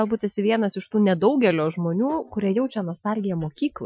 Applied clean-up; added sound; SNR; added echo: classical method Wiener filter.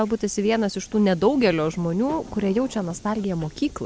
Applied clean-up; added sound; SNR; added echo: none; Subway, metro, underground; 20 dB; none.